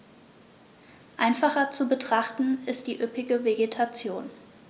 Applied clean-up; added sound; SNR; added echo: none; none; none; none.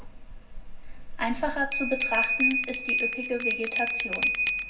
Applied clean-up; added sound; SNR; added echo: none; Bell; -3 dB; reverberation time 0.4 s.